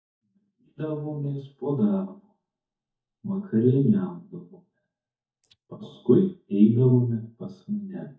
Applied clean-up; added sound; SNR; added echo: neural mask model DeepFilterNet 3.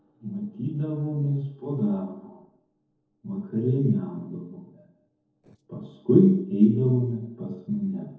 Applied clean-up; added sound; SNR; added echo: neural separator model SepFormer DNS4.